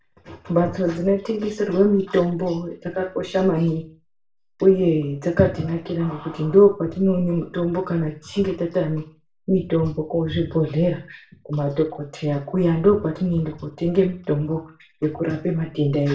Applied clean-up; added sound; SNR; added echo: none; none; none; reverberation time 0.3 s.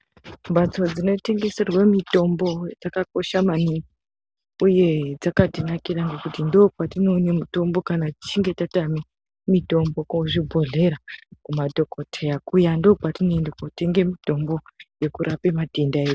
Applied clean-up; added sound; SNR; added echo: none; none; none; none.